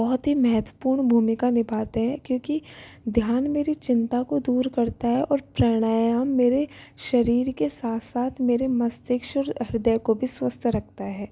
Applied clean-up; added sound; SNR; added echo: none; none; none; none.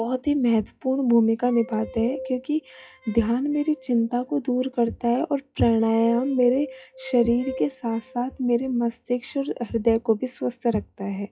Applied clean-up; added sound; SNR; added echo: classical method WPE with log-MMSE.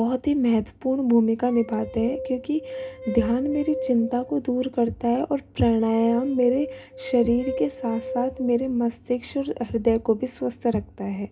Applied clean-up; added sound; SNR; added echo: none; Glass; 11 dB; reverberation time 0.3 s.